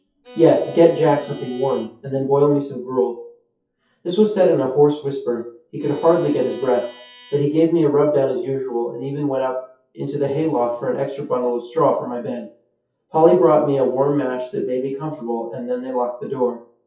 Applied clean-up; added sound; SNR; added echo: classical method WPE with log-MMSE.